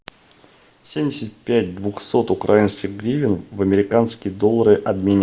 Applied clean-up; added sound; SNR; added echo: none; none; none; none.